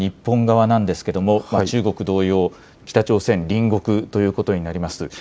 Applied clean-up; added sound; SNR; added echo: none; none; none; none.